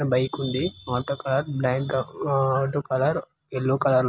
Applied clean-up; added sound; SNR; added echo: none; none; none; none.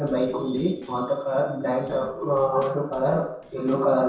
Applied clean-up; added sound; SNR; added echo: neural separator model SepFormer DNS4.